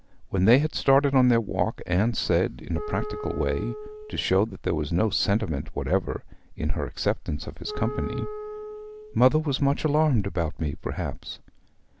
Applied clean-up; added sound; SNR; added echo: none; Wind instrument, woodwind instrument; 13 dB; none.